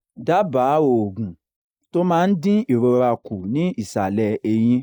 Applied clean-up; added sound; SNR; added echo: neural mask model Resemble Enhance denoiser.